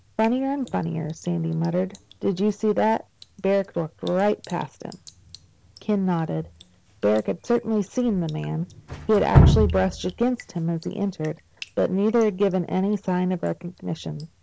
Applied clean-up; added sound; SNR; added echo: none; Drip; 5 dB; none.